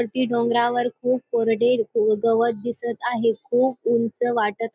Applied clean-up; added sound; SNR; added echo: none; none; none; none.